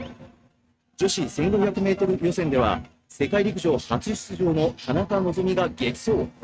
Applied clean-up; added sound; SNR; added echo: neural mask model RNNoise.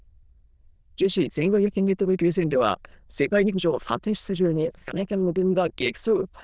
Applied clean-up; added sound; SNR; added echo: neural diffusion model UNIVERSE++.